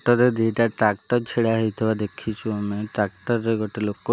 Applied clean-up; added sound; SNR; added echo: none; none; none; none.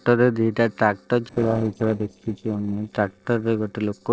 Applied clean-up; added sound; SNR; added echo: neural separator model SepFormer DNS4.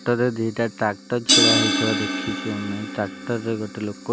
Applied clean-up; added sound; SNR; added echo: none; Crash cymbal; 0 dB; none.